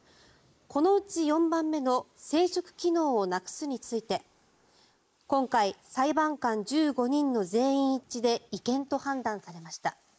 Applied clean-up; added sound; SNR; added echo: neural mask model Resemble Enhance denoiser.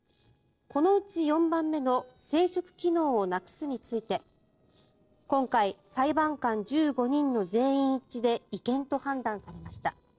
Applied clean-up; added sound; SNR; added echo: neural separator model SepFormer DNS4.